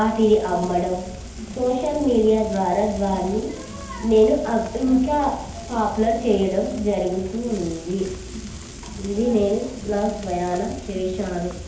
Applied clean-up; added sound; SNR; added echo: none; Frying (food); 16 dB; reverberation time 2.2 s.